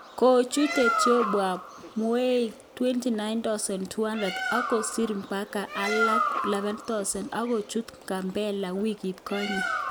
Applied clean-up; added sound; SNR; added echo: none; Bird; 5 dB; none.